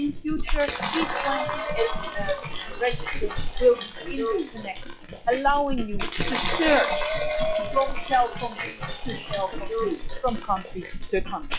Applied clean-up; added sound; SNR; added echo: classical method log-MMSE.